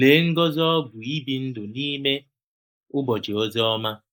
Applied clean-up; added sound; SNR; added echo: neural mask model Resemble Enhance denoiser.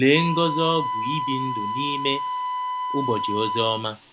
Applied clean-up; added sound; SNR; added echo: none; Wind instrument, woodwind instrument; 2 dB; none.